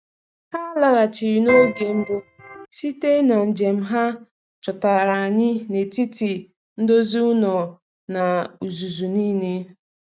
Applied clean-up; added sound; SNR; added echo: neural mask model RNNoise.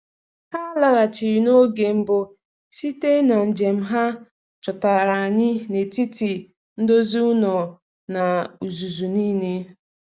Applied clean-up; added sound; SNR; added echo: none; none; none; none.